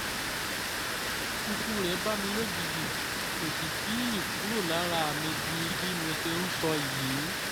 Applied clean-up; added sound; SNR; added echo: none; Water; -3 dB; none.